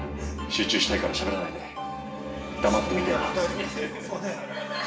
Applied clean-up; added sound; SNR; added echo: none; Bowed string instrument; 13 dB; reverberation time 0.7 s.